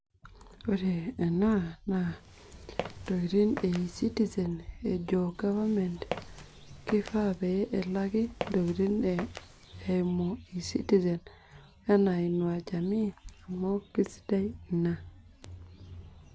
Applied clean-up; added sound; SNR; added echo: none; Walk, footsteps; 13 dB; none.